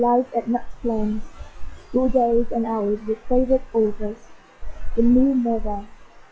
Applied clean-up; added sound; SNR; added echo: classical method log-MMSE.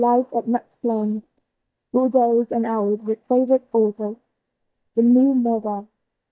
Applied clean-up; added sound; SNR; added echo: neural mask model DeepFilterNet 3.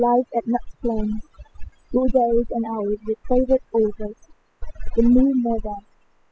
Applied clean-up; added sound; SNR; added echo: classical method spectral subtraction.